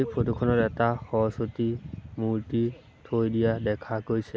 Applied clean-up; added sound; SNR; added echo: none; none; none; none.